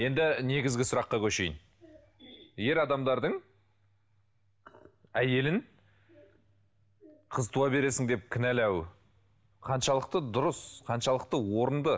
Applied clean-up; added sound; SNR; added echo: none; none; none; none.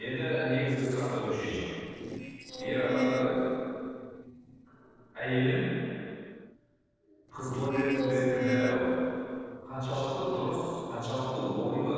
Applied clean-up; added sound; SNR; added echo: neural separator model SepFormer DNS4.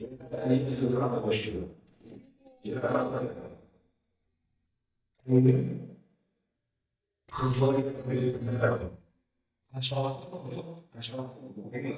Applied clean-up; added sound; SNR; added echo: neural mask model DeepFilterNet 3.